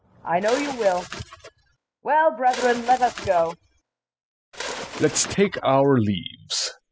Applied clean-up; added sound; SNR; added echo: classical method spectral subtraction.